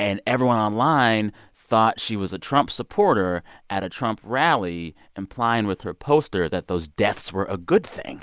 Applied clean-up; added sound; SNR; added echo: none; none; none; none.